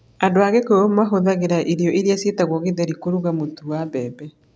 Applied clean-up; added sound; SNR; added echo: none; none; none; none.